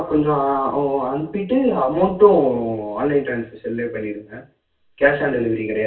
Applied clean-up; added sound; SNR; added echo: none; none; none; reverberation time 0.2 s.